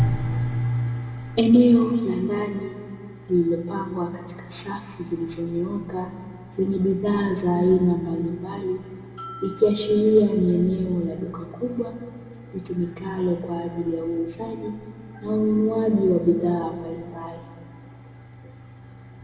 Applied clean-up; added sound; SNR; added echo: none; Bell; 18 dB; reverberation time 2.1 s.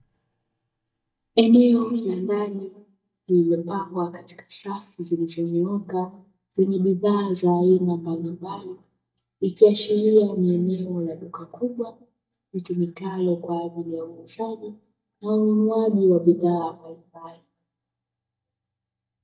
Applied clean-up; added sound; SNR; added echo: neural mask model DeepFilterNet 3.